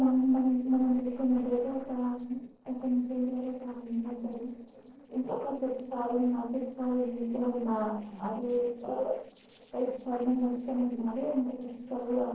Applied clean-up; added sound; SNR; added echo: neural separator model SepFormer DNS4.